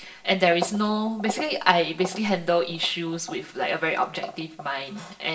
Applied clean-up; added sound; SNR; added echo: none; none; none; reverberation time 0.5 s.